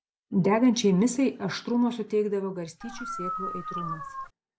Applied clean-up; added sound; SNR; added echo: none; Dog; 8 dB; none.